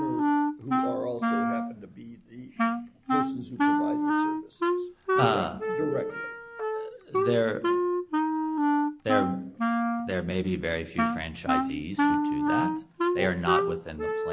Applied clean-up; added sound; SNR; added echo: none; Wind instrument, woodwind instrument; -5 dB; none.